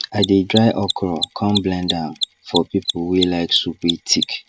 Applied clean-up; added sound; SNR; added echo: none; Mechanisms; 8 dB; none.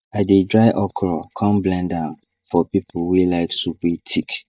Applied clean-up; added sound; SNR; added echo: neural mask model DeepFilterNet 3.